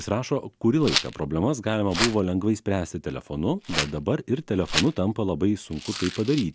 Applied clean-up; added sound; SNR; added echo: none; Rattle; 8 dB; none.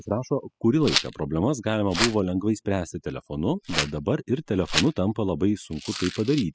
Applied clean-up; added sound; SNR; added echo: classical method spectral subtraction.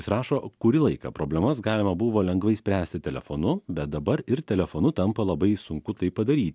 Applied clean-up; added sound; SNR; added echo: none; none; none; none.